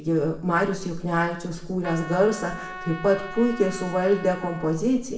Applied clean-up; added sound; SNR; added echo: none; Trumpet; 14 dB; reverberation time 0.6 s.